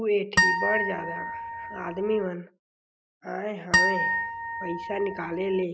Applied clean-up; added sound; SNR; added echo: none; Harp; -3 dB; none.